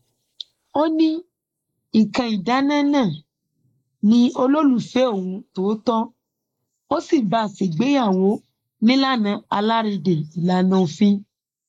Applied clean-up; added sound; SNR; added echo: neural mask model Resemble Enhance denoiser.